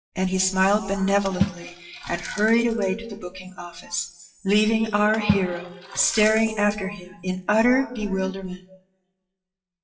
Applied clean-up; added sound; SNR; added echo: classical method WPE with log-MMSE.